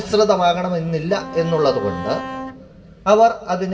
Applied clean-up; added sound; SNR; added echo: none; Bowed string instrument; 12 dB; reverberation time 3.0 s.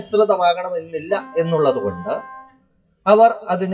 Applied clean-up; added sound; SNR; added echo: classical method WPE with log-MMSE.